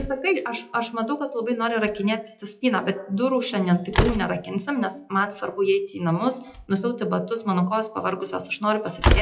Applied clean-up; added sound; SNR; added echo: classical method WPE with log-MMSE.